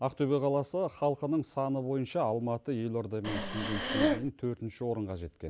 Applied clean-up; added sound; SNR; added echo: none; Breathing; -1 dB; none.